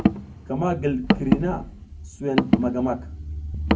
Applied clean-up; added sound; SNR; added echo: none; Car; -2 dB; reverberation time 0.3 s.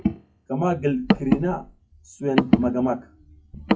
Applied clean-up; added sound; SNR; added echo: classical method WPE with log-MMSE.